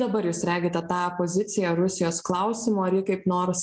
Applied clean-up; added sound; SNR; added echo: none; none; none; none.